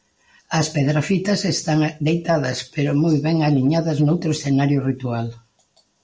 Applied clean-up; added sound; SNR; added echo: none; none; none; none.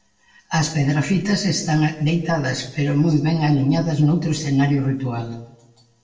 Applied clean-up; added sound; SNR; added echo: none; none; none; reverberation time 0.6 s.